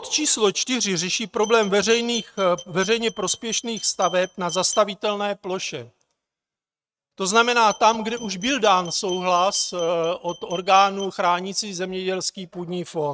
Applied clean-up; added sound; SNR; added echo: neural mask model RNNoise.